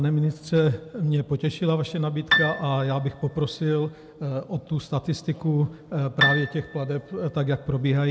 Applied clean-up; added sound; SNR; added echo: none; Piano; 4 dB; none.